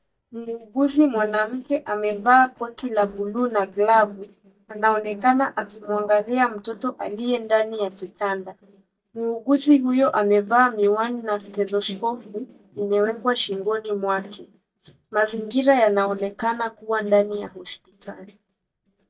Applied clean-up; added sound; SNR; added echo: neural mask model DeepFilterNet 3.